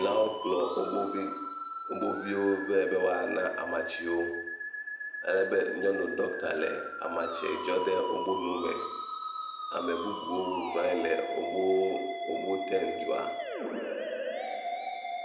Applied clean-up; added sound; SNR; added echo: none; Musical instrument; 5 dB; reverberation time 0.8 s.